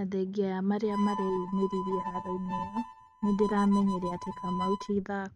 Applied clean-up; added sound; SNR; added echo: neural mask model RNNoise.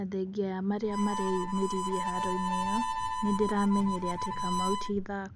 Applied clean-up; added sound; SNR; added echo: none; Harmonica; 3 dB; none.